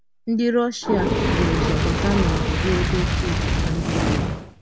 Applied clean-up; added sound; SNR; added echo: none; Fire; -3 dB; none.